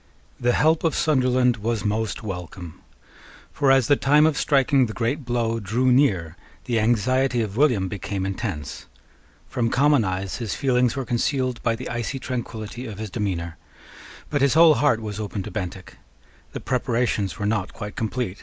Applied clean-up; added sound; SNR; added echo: none; none; none; none.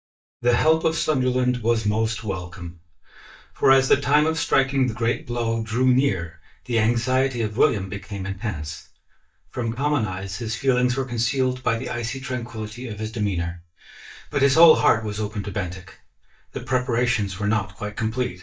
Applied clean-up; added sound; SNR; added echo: neural mask model DeepFilterNet 3.